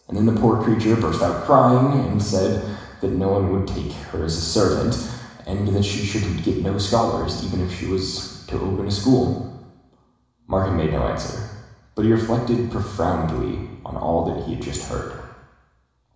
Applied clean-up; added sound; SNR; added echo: none; none; none; reverberation time 1.0 s.